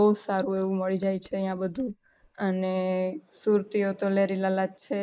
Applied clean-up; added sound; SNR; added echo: neural mask model Resemble Enhance denoiser.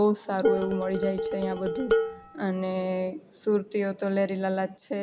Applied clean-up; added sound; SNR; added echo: none; Dishes, pots, and pans; 2 dB; none.